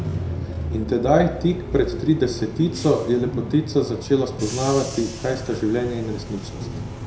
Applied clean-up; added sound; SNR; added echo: none; Bus / Engine; 7 dB; reverberation time 0.6 s.